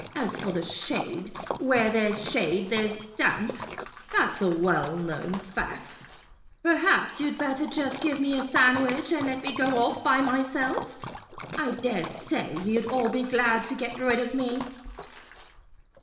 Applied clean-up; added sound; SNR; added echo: none; Splash, splatter; 12 dB; reverberation time 0.9 s.